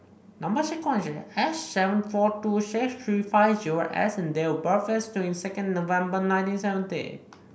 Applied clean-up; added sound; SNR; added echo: none; none; none; none.